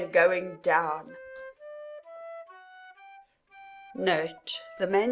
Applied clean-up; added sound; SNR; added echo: none; Wind instrument, woodwind instrument; 17 dB; none.